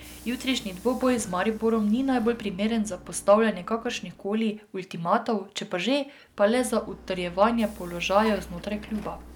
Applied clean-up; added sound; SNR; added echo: none; Vehicle; 20 dB; none.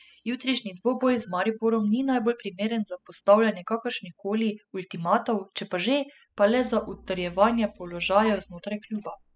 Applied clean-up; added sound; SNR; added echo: classical method spectral subtraction.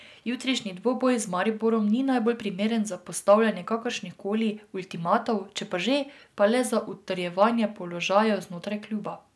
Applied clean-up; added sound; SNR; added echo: none; none; none; none.